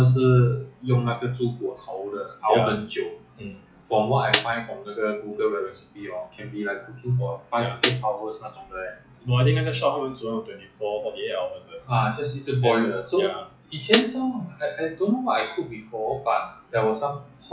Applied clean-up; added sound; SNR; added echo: classical method log-MMSE.